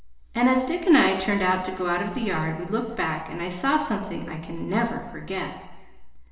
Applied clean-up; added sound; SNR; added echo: none; none; none; reverberation time 1.0 s.